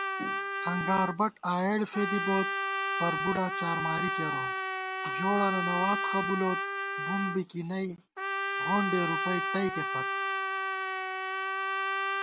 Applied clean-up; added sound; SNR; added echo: none; Trumpet; 0 dB; none.